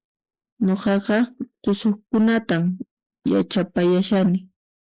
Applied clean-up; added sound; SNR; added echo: neural mask model Resemble Enhance denoiser.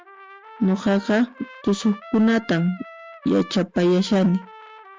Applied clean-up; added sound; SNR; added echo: none; Trumpet; 20 dB; none.